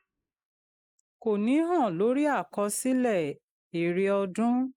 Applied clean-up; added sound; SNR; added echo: neural mask model Resemble Enhance denoiser.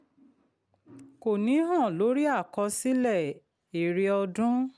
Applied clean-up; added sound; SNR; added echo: none; none; none; none.